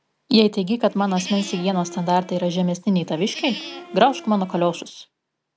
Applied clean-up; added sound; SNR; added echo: none; Livestock, farm animals, working animals; 15 dB; none.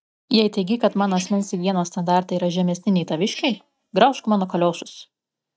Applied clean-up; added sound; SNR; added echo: neural mask model DeepFilterNet 3.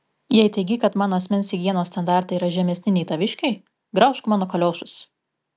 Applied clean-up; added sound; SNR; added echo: none; none; none; none.